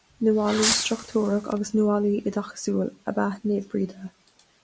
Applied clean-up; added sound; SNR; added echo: none; Fireworks; 6 dB; none.